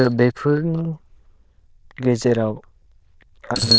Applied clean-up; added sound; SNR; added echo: neural diffusion model UNIVERSE++.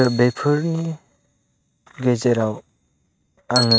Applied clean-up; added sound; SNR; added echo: neural mask model RNNoise.